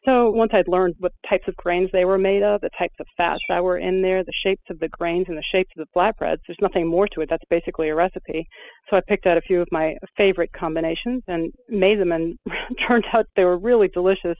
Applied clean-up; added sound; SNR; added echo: classical method spectral subtraction.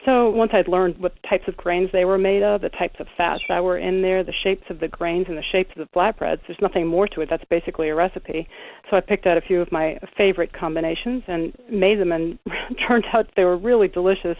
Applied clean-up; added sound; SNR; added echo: none; Bird; 19 dB; none.